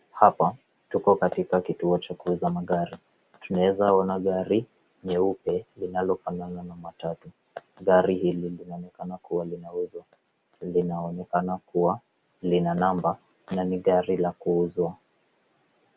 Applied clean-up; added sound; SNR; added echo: none; none; none; none.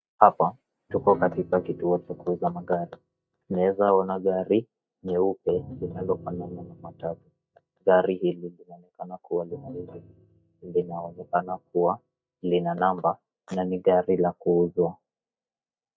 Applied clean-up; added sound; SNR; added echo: neural mask model DeepFilterNet 3.